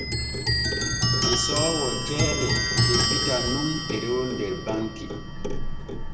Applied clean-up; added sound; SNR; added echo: none; Clock; -5 dB; reverberation time 0.8 s.